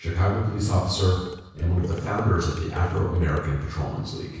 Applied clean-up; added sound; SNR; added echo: neural separator model SepFormer DNS4.